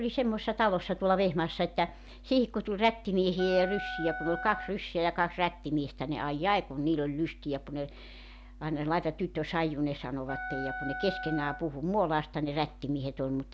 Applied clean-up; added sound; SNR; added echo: none; Wind instrument, woodwind instrument; 8 dB; none.